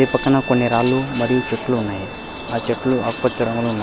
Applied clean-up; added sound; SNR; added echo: none; Bird + Bowed string instrument; 10 dB; none.